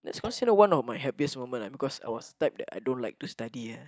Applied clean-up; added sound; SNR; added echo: neural mask model DeepFilterNet 3.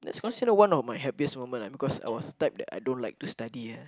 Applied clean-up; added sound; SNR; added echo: neural mask model Resemble Enhance denoiser.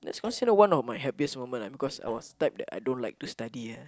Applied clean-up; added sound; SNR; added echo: neural separator model SepFormer DNS4.